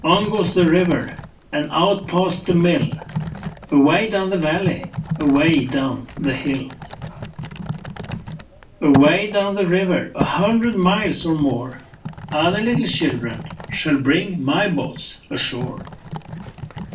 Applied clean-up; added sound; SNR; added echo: none; Typing; 10 dB; reverberation time 0.3 s.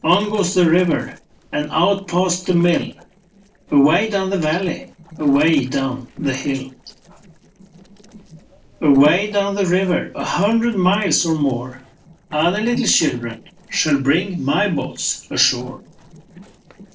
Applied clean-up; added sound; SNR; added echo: neural separator model SepFormer DNS4.